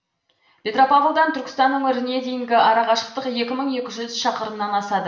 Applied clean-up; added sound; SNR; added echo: none; none; none; reverberation time 1.0 s.